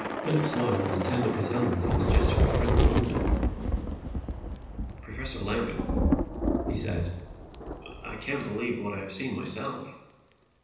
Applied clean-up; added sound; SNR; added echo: none; Thunder / Rain; -3 dB; reverberation time 0.9 s.